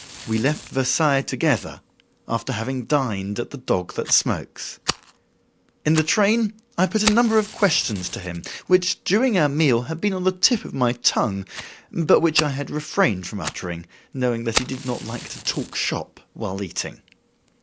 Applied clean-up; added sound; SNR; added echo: none; Fire; 14 dB; none.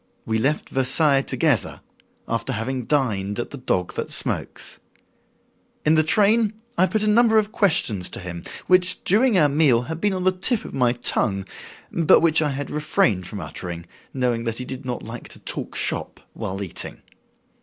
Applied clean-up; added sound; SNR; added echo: none; none; none; none.